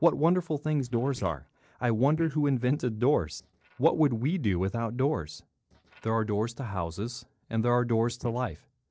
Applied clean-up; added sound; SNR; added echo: neural separator model SepFormer DNS4.